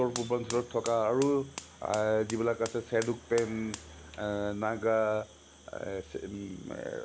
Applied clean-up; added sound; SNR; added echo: none; Fire; 16 dB; none.